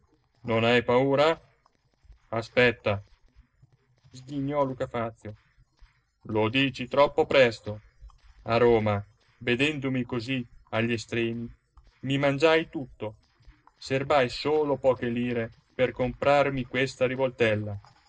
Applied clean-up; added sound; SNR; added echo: neural separator model SepFormer DNS4.